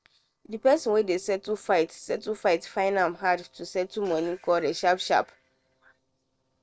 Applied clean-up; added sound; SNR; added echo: neural separator model SepFormer DNS4.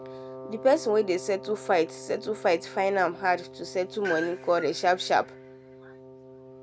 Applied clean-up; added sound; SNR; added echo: none; Wind instrument, woodwind instrument; 16 dB; none.